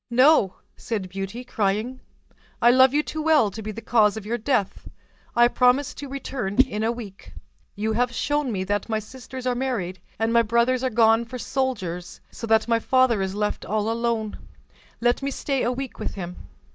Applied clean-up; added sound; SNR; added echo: neural mask model DeepFilterNet 3.